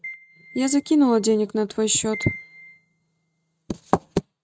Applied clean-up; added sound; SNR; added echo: neural mask model RNNoise.